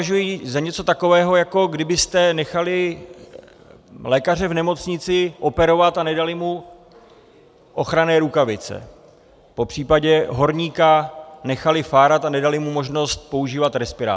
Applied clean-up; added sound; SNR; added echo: none; none; none; none.